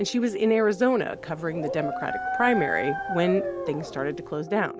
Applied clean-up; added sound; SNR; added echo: none; Dog; 6 dB; none.